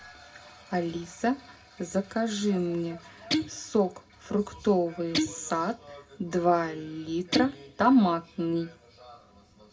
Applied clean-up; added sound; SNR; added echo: none; Guitar; 6 dB; reverberation time 0.2 s.